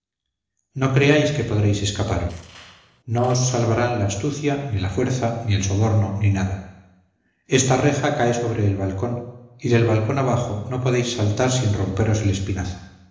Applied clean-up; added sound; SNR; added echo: neural separator model SepFormer DNS4.